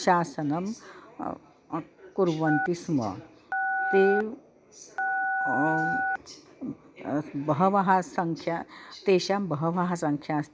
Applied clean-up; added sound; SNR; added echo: none; Telephone; 2 dB; none.